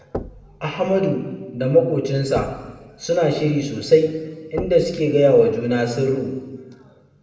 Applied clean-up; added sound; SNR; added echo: none; Knock; 17 dB; reverberation time 1.1 s.